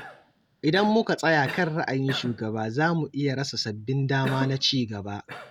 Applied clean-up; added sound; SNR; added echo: none; Cough; 15 dB; none.